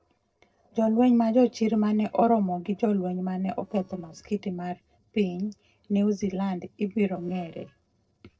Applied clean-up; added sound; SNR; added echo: neural separator model SepFormer DNS4.